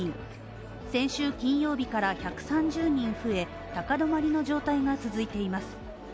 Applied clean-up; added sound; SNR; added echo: none; Truck + Dog; 17 dB; none.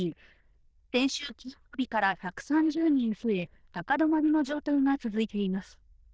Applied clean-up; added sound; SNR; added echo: neural diffusion model UNIVERSE++.